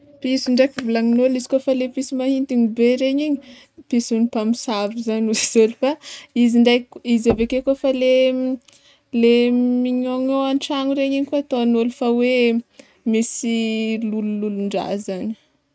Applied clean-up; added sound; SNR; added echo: neural mask model RNNoise.